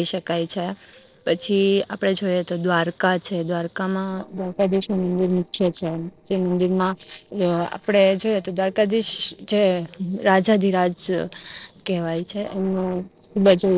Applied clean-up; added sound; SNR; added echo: neural separator model SepFormer DNS4.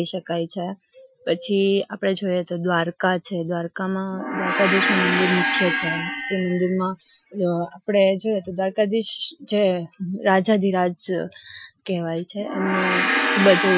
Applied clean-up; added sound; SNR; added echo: classical method Wiener filter.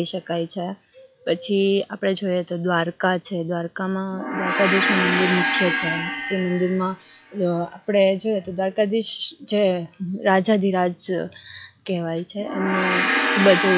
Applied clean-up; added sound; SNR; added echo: classical method log-MMSE.